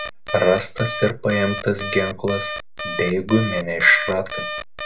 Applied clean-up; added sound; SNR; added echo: none; Alarm; 8 dB; reverberation time 0.2 s.